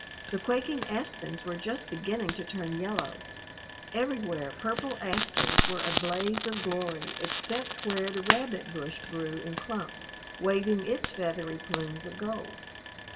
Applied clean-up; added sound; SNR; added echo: none; Frying (food); 2 dB; reverberation time 1.3 s.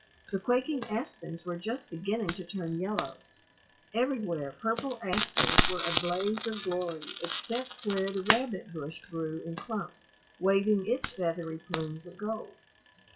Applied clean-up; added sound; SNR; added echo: classical method WPE with log-MMSE.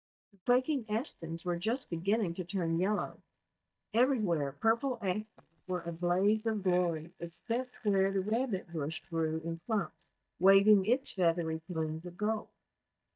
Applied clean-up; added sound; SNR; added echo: neural mask model DeepFilterNet 3.